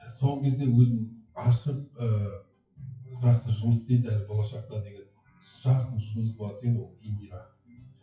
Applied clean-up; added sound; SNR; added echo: classical method WPE with log-MMSE.